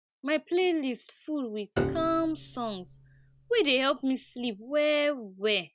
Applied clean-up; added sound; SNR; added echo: none; Piano; 9 dB; none.